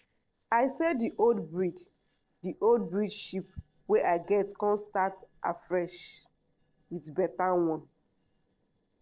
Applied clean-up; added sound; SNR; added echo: neural separator model SepFormer DNS4.